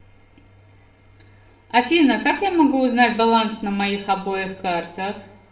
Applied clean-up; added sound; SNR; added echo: none; none; none; reverberation time 0.6 s.